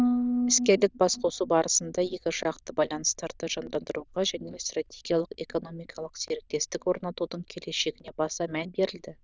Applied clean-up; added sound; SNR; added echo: neural diffusion model UNIVERSE++.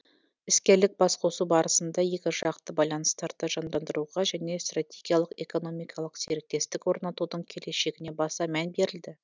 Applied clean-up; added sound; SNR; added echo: none; none; none; none.